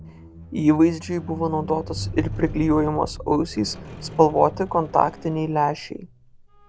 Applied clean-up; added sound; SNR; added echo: none; Squeak; 12 dB; none.